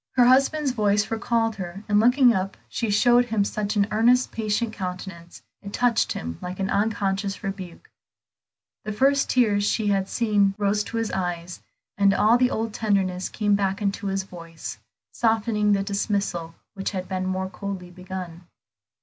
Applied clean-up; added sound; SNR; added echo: none; none; none; none.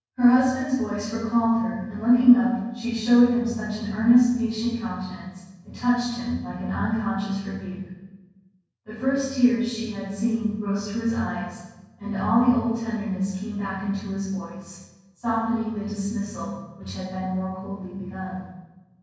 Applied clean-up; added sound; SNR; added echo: none; none; none; reverberation time 1.3 s.